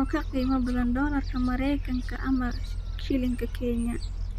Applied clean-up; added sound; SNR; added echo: none; Gull, seagull; 2 dB; none.